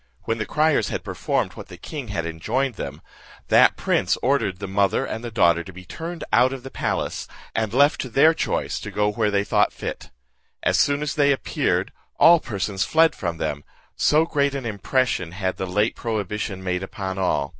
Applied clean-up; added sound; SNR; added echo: none; none; none; none.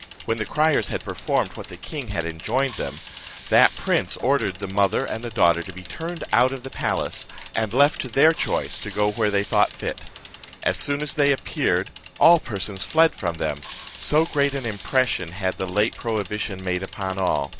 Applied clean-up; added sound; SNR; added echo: none; Bicycle + Hiss; 12 dB; none.